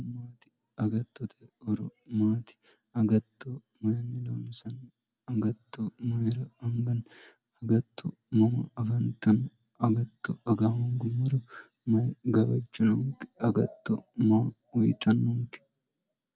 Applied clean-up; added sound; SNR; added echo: none; none; none; none.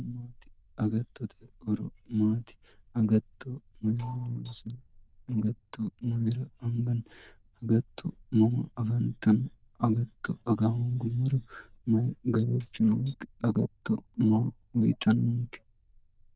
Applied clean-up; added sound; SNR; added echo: neural diffusion model UNIVERSE++.